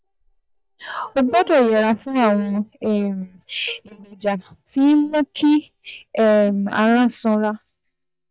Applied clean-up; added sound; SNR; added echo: neural mask model DeepFilterNet 3.